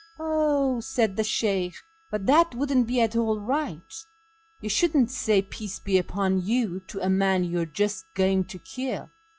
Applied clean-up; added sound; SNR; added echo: classical method log-MMSE.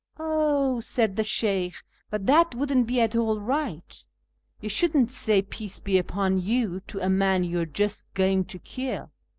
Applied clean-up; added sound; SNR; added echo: none; none; none; none.